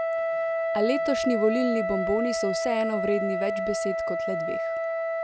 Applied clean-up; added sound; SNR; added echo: none; Wind instrument, woodwind instrument; -1 dB; none.